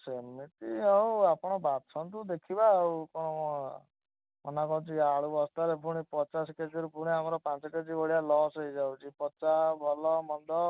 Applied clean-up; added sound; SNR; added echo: none; none; none; none.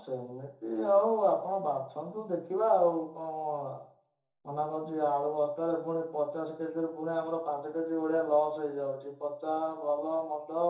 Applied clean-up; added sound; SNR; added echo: none; none; none; reverberation time 0.7 s.